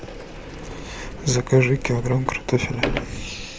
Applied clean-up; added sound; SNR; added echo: none; Sliding door; 8 dB; none.